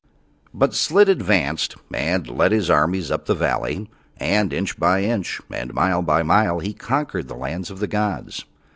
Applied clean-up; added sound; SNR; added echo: none; none; none; none.